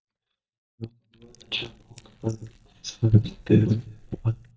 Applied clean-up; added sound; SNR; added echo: neural mask model DeepFilterNet 3.